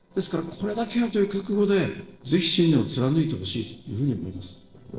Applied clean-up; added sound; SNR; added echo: neural separator model SepFormer DNS4.